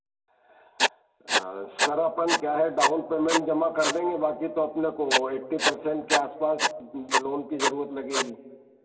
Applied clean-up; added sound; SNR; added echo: none; Writing; 1 dB; reverberation time 1.8 s.